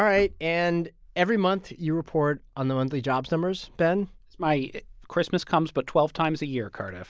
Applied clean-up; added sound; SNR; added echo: none; none; none; none.